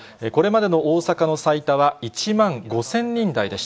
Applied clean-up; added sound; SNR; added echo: none; none; none; none.